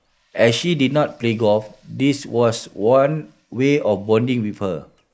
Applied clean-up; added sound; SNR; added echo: neural mask model Resemble Enhance denoiser.